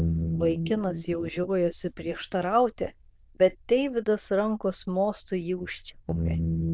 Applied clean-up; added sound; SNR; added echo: neural diffusion model UNIVERSE++.